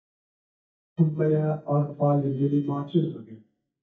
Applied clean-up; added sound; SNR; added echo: neural mask model DeepFilterNet 3.